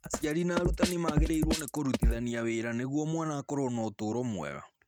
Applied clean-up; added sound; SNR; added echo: neural mask model RNNoise.